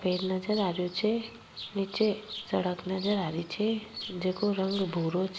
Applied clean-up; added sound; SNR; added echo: none; Bird vocalization, bird call, bird song; 14 dB; none.